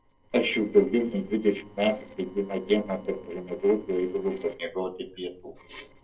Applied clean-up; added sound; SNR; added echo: neural separator model SepFormer DNS4.